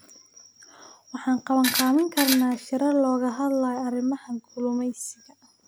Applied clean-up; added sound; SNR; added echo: none; Tools; 2 dB; none.